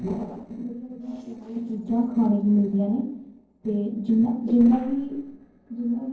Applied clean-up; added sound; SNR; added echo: neural separator model SepFormer DNS4.